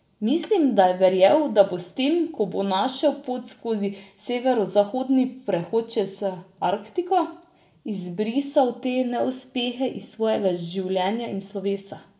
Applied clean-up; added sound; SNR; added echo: none; none; none; reverberation time 0.4 s.